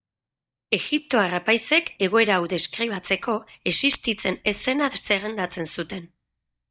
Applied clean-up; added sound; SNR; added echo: neural mask model DeepFilterNet 3.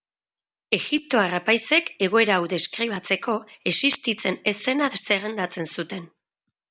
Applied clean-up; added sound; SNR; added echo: none; none; none; none.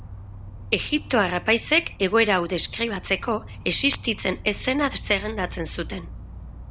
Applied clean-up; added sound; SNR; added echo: none; Insect; 13 dB; none.